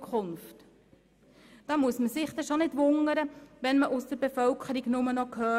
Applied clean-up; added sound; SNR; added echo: none; none; none; none.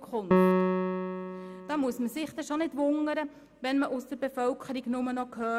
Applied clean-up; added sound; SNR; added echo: none; Piano; -1 dB; none.